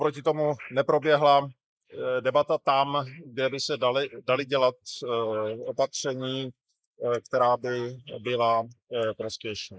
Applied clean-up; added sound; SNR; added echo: neural mask model Resemble Enhance denoiser.